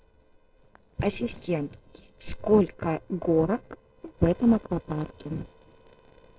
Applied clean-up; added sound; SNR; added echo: neural separator model SepFormer DNS4.